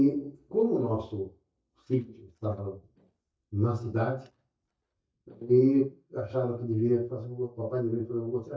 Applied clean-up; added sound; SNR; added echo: neural mask model DeepFilterNet 3.